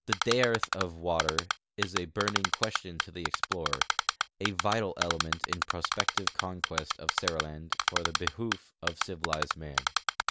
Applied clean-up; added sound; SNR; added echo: none; Typing; -3 dB; none.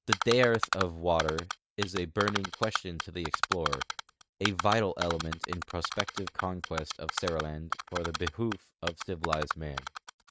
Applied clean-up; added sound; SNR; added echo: neural mask model RNNoise.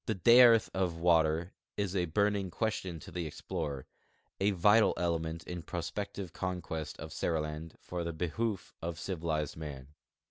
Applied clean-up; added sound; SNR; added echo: none; none; none; none.